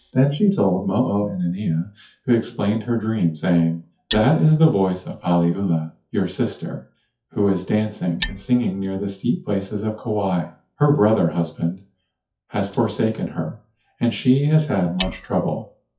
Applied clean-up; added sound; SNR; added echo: classical method WPE with log-MMSE.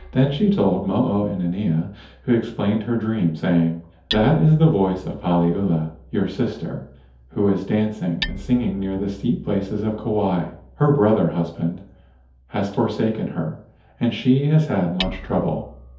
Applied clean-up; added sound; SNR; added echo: none; Hammer; 18 dB; reverberation time 0.5 s.